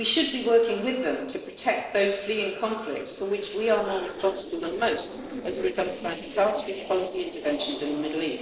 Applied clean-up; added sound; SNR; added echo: neural separator model SepFormer DNS4.